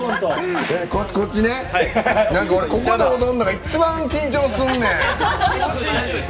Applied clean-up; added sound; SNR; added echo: none; none; none; none.